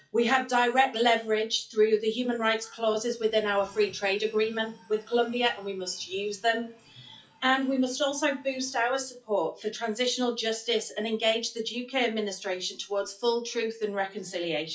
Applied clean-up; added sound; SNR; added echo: classical method WPE with log-MMSE.